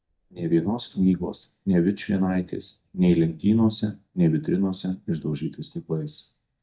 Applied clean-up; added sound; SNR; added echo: neural mask model DeepFilterNet 3.